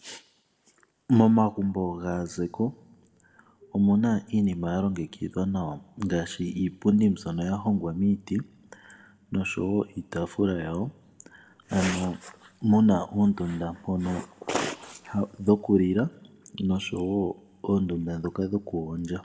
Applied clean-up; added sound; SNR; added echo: none; none; none; reverberation time 1.0 s.